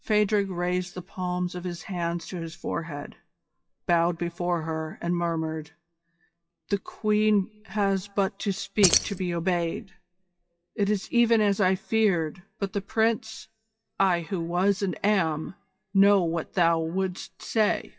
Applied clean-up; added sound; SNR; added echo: classical method WPE with log-MMSE.